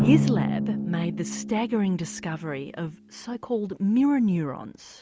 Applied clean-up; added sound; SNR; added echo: none; Drum; 4 dB; none.